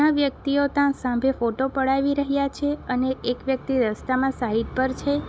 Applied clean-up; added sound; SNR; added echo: none; none; none; none.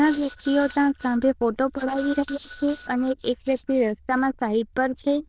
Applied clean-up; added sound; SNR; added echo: neural diffusion model UNIVERSE++.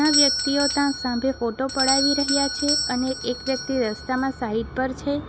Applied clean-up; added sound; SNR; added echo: none; Doorbell; 3 dB; none.